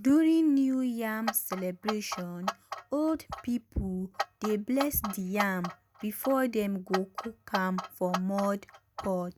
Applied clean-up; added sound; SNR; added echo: none; Clock; 9 dB; none.